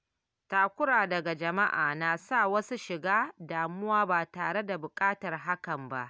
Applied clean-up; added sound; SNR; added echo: none; none; none; none.